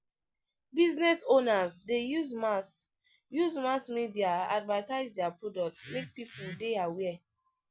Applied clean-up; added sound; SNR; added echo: none; none; none; none.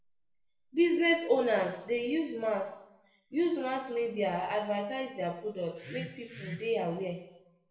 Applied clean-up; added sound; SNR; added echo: none; none; none; reverberation time 0.8 s.